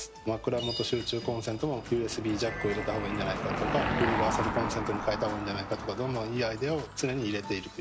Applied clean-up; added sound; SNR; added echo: none; Car passing by / Engine; 4 dB; none.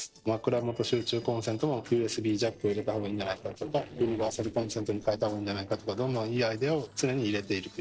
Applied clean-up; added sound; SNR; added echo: neural separator model SepFormer DNS4.